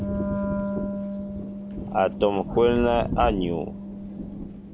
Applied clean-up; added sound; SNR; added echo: none; Wind instrument, woodwind instrument + Thunder; 4 dB; none.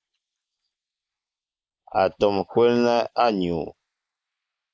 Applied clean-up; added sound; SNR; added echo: neural mask model Resemble Enhance denoiser.